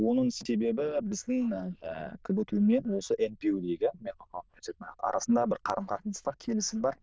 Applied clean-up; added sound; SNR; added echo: neural diffusion model UNIVERSE++.